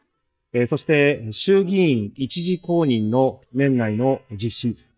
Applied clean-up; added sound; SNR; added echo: neural mask model DeepFilterNet 3.